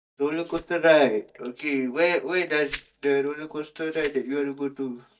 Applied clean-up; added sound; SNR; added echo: neural mask model DeepFilterNet 3.